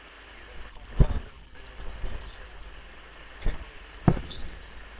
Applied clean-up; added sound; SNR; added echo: neural separator model SepFormer WHAMR!.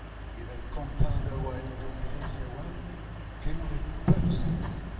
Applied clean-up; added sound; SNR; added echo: none; Mechanical fan; 9 dB; reverberation time 2.0 s.